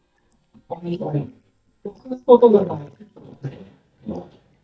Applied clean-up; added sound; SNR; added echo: neural mask model DeepFilterNet 3.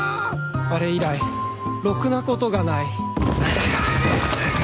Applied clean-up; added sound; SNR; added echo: none; none; none; none.